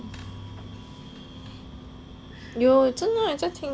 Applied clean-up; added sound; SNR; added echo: none; none; none; none.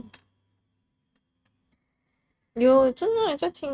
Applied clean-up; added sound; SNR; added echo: neural mask model RNNoise.